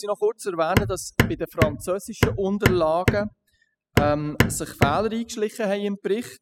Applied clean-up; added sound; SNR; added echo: classical method spectral subtraction.